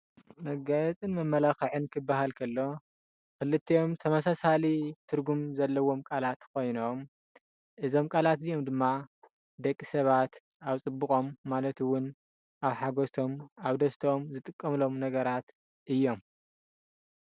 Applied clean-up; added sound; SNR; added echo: none; none; none; none.